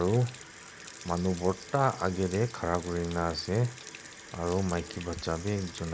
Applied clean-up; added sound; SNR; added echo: none; Sink (filling or washing) / Water tap, faucet; 15 dB; none.